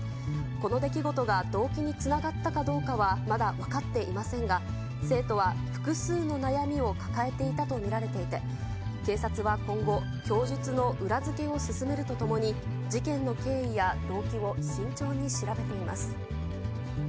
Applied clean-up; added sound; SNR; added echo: none; Bass guitar; 2 dB; none.